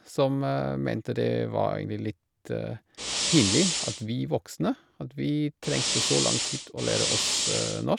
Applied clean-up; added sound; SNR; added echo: none; Fire; 0 dB; none.